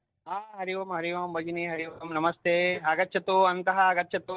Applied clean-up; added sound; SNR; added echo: neural mask model DeepFilterNet 3.